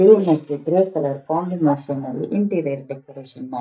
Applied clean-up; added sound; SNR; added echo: neural mask model DeepFilterNet 3.